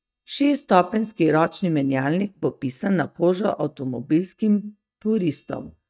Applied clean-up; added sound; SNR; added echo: neural mask model DeepFilterNet 3.